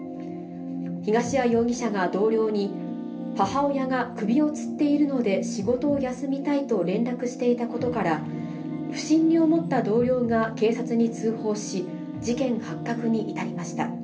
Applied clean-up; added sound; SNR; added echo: none; Wind instrument, woodwind instrument; 17 dB; reverberation time 0.3 s.